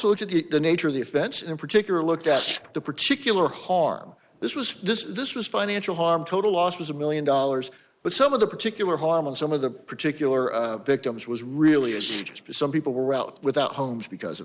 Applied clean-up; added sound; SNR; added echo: neural mask model Resemble Enhance denoiser.